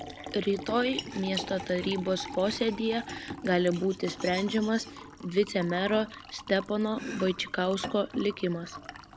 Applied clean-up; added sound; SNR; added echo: none; Domestic sounds, home sounds + Liquid; 12 dB; none.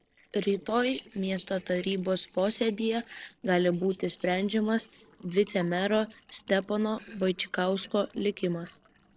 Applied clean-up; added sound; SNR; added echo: neural separator model SepFormer DNS4.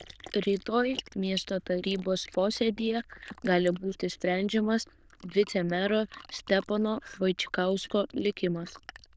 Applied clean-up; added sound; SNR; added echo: neural diffusion model UNIVERSE++.